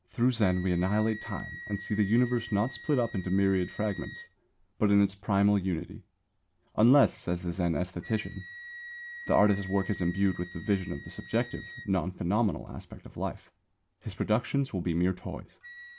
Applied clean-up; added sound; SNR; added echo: none; Wind instrument, woodwind instrument; 18 dB; none.